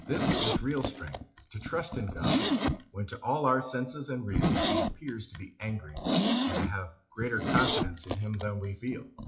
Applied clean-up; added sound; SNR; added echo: classical method WPE with log-MMSE.